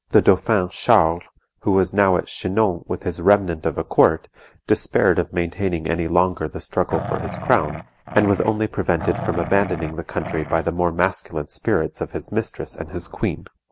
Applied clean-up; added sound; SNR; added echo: none; Growling; 9 dB; none.